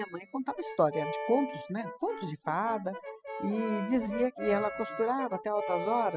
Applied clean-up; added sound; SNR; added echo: classical method spectral subtraction.